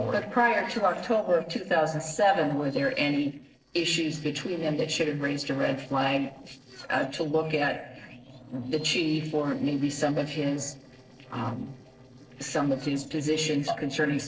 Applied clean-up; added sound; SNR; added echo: neural separator model SepFormer DNS4.